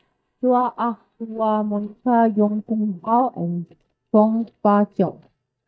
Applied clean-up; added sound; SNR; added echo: neural mask model DeepFilterNet 3.